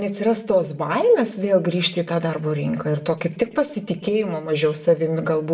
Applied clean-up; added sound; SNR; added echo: none; none; none; reverberation time 0.5 s.